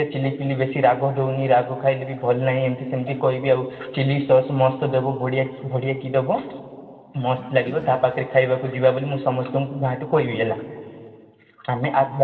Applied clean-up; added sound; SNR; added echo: neural separator model SepFormer DNS4.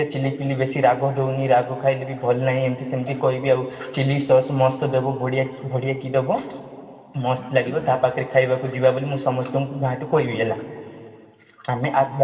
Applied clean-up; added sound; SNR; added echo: none; Cough; 19 dB; reverberation time 2.3 s.